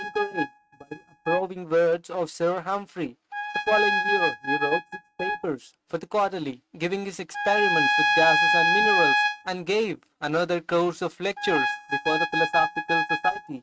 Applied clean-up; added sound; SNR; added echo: neural mask model RNNoise.